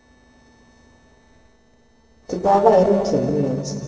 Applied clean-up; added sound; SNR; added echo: neural separator model SepFormer DNS4.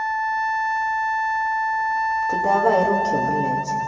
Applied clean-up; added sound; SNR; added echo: none; Wind instrument, woodwind instrument; -4 dB; reverberation time 2.6 s.